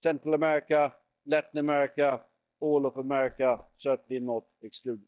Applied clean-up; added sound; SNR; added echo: neural mask model DeepFilterNet 3.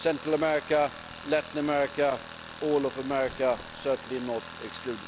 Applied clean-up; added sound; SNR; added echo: none; Tools; 12 dB; none.